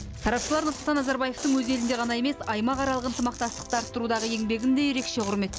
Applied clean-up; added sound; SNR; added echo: none; Tearing; 14 dB; none.